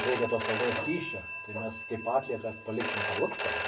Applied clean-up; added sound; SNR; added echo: none; Telephone; -5 dB; reverberation time 0.3 s.